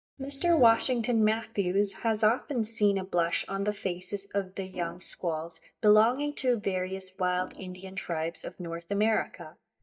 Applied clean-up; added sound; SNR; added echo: neural mask model DeepFilterNet 3.